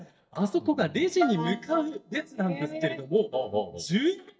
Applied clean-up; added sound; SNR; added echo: neural mask model DeepFilterNet 3.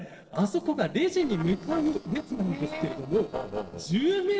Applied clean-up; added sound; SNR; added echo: neural separator model SepFormer DNS4.